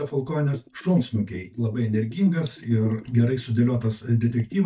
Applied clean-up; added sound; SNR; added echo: neural mask model DeepFilterNet 3.